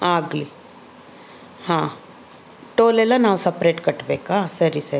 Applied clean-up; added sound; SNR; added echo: none; none; none; none.